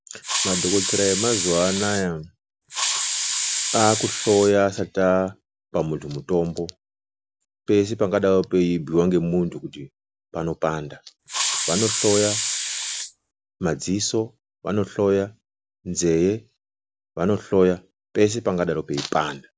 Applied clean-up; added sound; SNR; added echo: none; Hiss; 2 dB; none.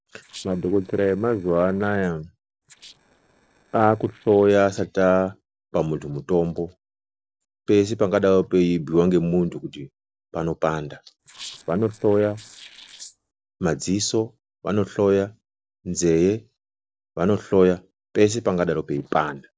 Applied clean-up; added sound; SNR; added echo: neural separator model SepFormer DNS4.